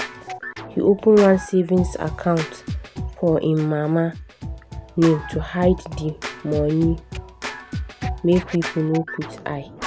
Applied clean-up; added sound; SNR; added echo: none; Scratching (performance technique); 10 dB; none.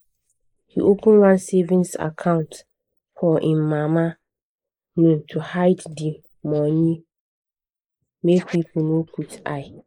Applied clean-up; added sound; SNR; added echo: neural mask model Resemble Enhance denoiser.